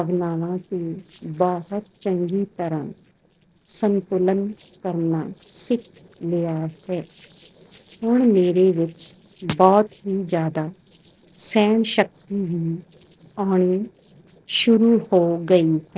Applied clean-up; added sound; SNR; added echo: neural separator model SepFormer DNS4.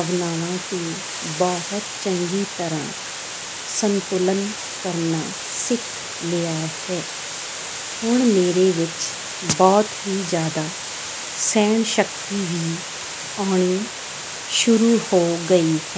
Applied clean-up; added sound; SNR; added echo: none; Water; 8 dB; none.